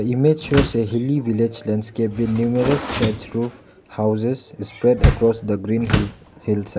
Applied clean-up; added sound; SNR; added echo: none; Door; 6 dB; none.